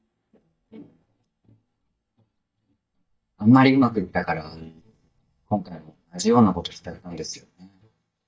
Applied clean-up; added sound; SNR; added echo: neural mask model DeepFilterNet 3.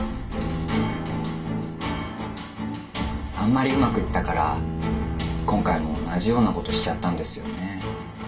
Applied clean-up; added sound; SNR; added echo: none; Bowed string instrument; 10 dB; reverberation time 0.2 s.